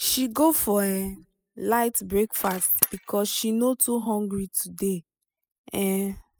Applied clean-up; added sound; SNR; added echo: classical method spectral subtraction.